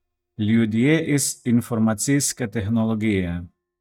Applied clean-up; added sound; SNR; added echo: neural mask model DeepFilterNet 3.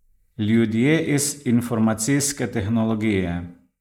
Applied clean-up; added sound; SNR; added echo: neural mask model Resemble Enhance denoiser.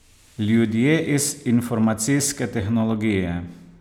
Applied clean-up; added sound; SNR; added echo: none; none; none; none.